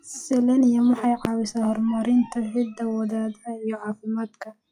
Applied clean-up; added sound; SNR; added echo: classical method log-MMSE.